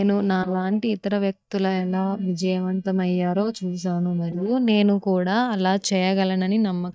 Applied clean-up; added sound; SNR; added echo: neural mask model DeepFilterNet 3.